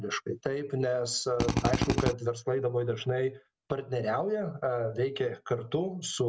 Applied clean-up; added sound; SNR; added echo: none; Drill; -3 dB; none.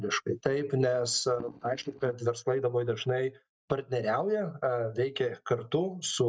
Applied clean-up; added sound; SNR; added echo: neural mask model DeepFilterNet 3.